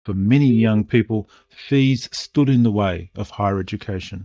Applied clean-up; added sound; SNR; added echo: neural mask model DeepFilterNet 3.